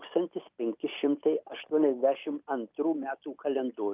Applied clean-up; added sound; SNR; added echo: none; none; none; none.